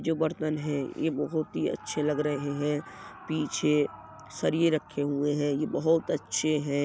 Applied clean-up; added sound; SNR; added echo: none; none; none; none.